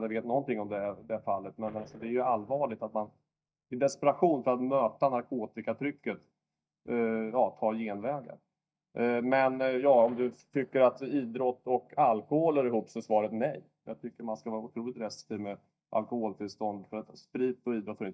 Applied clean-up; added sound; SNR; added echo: neural mask model DeepFilterNet 3.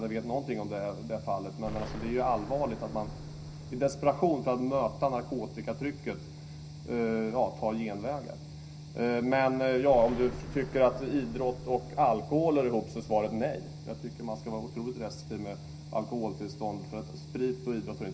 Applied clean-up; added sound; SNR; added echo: none; Explosion; 18 dB; reverberation time 0.4 s.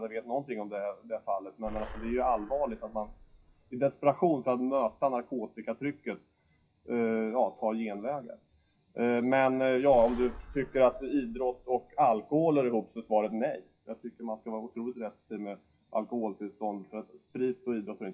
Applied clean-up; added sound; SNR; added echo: classical method WPE with log-MMSE.